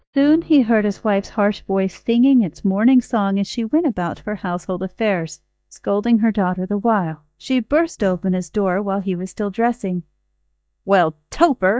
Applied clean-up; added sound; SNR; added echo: neural mask model DeepFilterNet 3.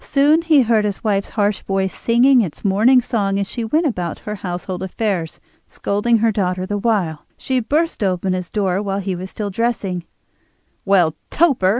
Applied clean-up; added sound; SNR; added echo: none; none; none; none.